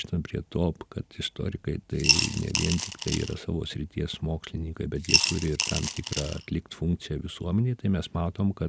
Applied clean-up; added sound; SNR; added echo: none; Coin (dropping) / Glass; -1 dB; none.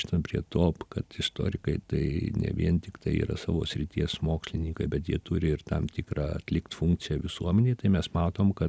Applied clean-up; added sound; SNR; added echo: none; none; none; none.